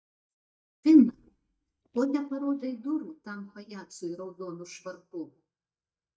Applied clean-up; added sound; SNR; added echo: neural mask model DeepFilterNet 3.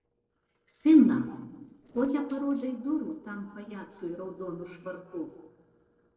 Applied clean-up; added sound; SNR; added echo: neural separator model SepFormer DNS4.